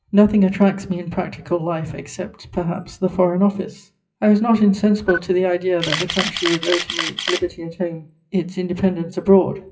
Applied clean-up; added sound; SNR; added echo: classical method WPE with log-MMSE.